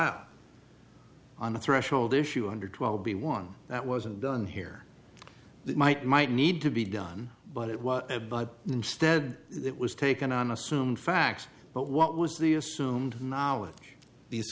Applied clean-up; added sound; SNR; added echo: none; none; none; none.